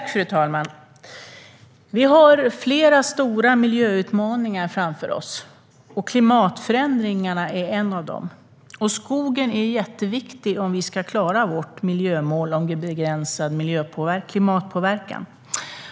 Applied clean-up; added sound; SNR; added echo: none; none; none; none.